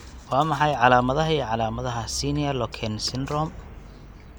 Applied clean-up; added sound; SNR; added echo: none; Traffic noise, roadway noise; 15 dB; none.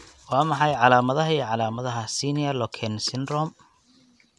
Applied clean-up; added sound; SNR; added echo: none; none; none; none.